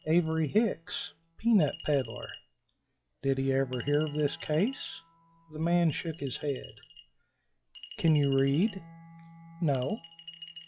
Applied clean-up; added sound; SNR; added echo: classical method log-MMSE.